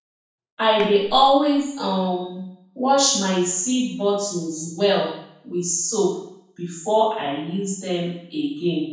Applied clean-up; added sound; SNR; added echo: none; Clapping; 16 dB; reverberation time 0.6 s.